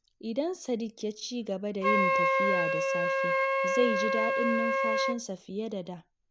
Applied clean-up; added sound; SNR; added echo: none; Wind instrument, woodwind instrument; -4 dB; none.